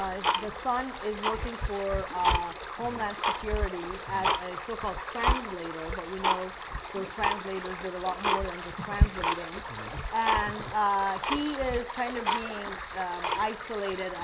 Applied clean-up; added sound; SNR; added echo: none; Stream + Tick-tock; -2 dB; none.